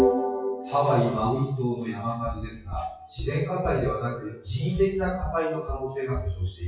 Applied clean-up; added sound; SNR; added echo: classical method WPE with log-MMSE.